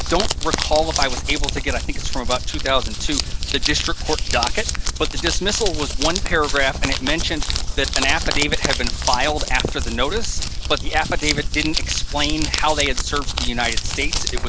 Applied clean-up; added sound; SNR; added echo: none; Crumpling, crinkling; -2 dB; none.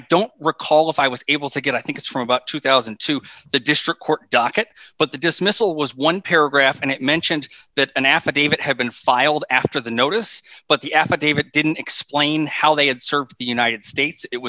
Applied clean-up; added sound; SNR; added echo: none; none; none; none.